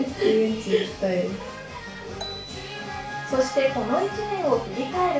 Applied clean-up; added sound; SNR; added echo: none; Marimba, xylophone; 18 dB; reverberation time 0.3 s.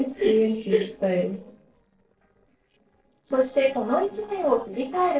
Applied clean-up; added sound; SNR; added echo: neural separator model SepFormer DNS4.